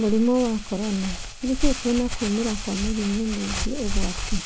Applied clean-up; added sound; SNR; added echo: none; Crumpling, crinkling; 3 dB; none.